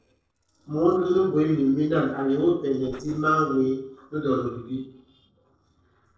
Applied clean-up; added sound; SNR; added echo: neural separator model SepFormer DNS4.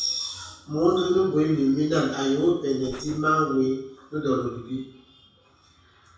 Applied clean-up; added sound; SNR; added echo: none; Breathing; 16 dB; reverberation time 0.7 s.